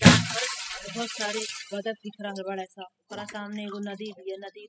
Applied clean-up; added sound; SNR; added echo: classical method spectral subtraction.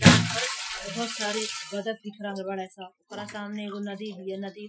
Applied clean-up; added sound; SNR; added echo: classical method Wiener filter.